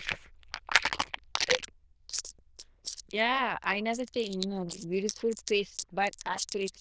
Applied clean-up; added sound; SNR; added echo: neural diffusion model UNIVERSE++.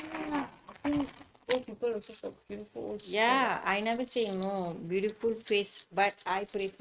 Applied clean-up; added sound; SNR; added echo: neural mask model RNNoise.